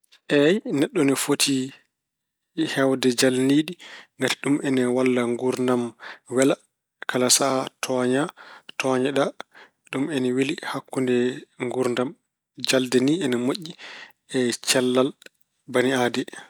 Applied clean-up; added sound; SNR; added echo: none; none; none; none.